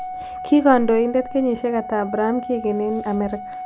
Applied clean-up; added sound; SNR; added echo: none; Organ; 12 dB; none.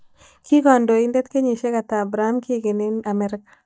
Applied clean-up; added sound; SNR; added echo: neural mask model DeepFilterNet 3.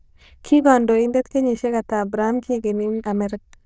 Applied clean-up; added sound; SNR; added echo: neural diffusion model UNIVERSE++.